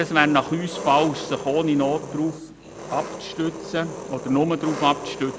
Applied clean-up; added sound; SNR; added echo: none; Engine; 11 dB; none.